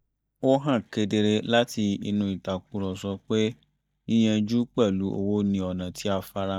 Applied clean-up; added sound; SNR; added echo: neural mask model DeepFilterNet 3.